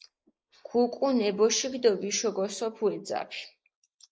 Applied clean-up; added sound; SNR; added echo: neural mask model Resemble Enhance denoiser.